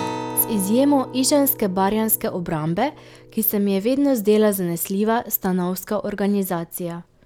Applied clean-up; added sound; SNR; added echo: none; Acoustic guitar; 16 dB; none.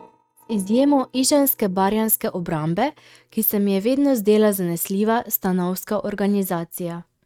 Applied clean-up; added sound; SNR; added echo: neural mask model RNNoise.